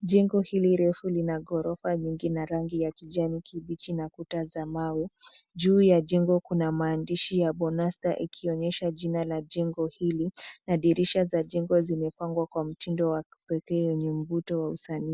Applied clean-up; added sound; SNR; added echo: none; none; none; none.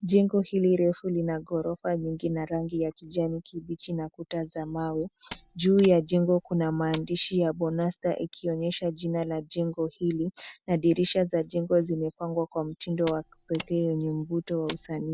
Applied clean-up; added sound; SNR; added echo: none; Mechanisms; 13 dB; none.